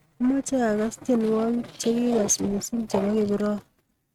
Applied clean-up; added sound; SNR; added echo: neural mask model RNNoise.